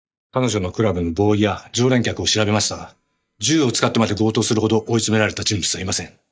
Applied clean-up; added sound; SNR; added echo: neural mask model DeepFilterNet 3.